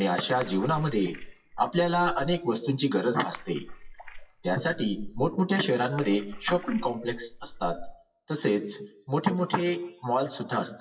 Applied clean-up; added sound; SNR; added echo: classical method WPE with log-MMSE.